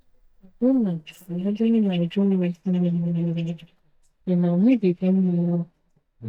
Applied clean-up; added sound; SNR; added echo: neural mask model DeepFilterNet 3.